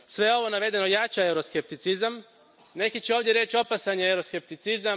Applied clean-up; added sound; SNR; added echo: none; none; none; none.